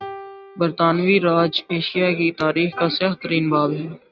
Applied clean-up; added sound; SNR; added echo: neural mask model RNNoise.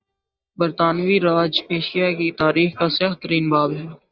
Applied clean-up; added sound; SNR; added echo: neural mask model DeepFilterNet 3.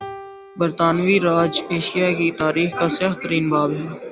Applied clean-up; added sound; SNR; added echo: none; Piano; 18 dB; none.